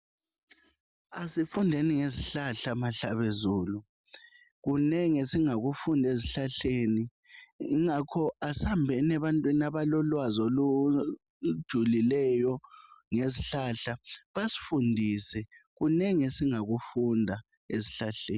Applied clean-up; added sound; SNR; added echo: none; none; none; none.